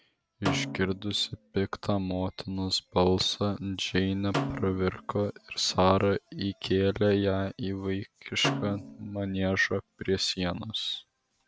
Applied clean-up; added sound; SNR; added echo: none; Snare drum; 9 dB; none.